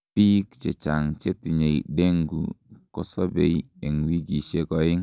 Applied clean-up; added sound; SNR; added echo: none; none; none; none.